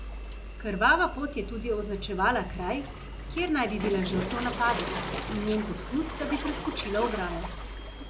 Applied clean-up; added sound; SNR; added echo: none; Engine + Waves, surf; 6 dB; none.